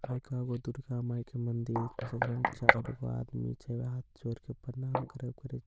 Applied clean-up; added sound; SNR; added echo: neural diffusion model UNIVERSE++.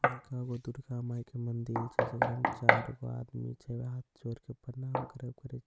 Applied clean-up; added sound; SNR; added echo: neural mask model RNNoise.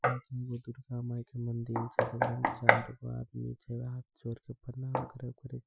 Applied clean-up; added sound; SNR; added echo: classical method Wiener filter.